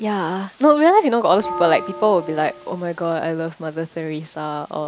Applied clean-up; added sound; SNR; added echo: none; Bell; 12 dB; none.